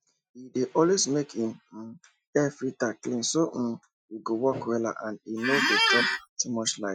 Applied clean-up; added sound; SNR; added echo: classical method Wiener filter.